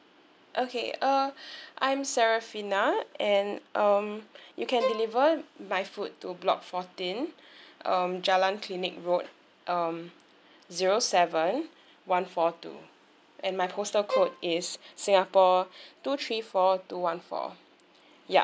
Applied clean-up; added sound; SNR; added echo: none; Bowed string instrument; 7 dB; none.